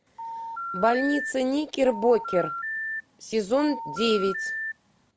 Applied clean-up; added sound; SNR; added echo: none; Telephone; 8 dB; none.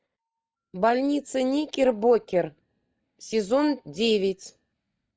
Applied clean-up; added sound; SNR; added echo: neural mask model DeepFilterNet 3.